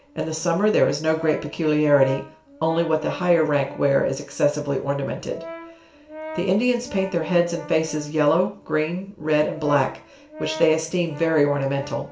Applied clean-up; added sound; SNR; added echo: none; Brass instrument; 17 dB; reverberation time 0.4 s.